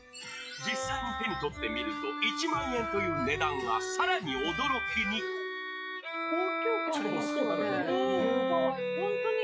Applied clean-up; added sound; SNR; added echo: classical method log-MMSE.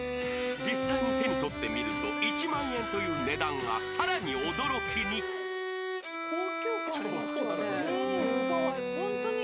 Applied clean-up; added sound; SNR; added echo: none; Bowed string instrument; -1 dB; none.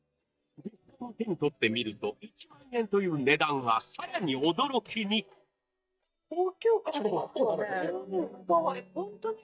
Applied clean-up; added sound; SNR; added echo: neural mask model DeepFilterNet 3.